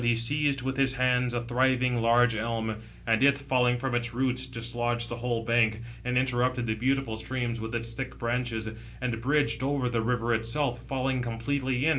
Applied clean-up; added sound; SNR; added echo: none; none; none; none.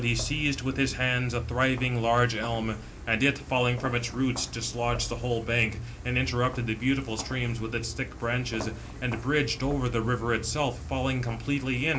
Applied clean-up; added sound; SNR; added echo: none; Walk, footsteps; 12 dB; none.